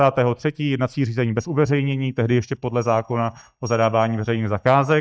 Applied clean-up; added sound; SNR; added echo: neural mask model DeepFilterNet 3.